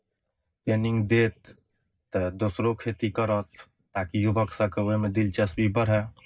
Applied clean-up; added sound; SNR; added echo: neural mask model DeepFilterNet 3.